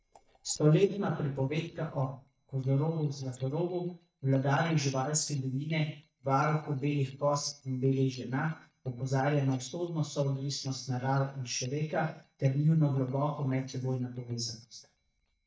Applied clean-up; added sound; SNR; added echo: neural mask model DeepFilterNet 3.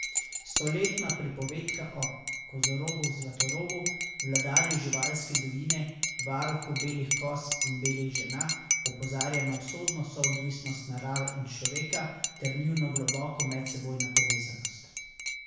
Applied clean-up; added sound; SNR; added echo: none; Cutlery, silverware / Dishes, pots, and pans / Chink, clink; -1 dB; reverberation time 1.0 s.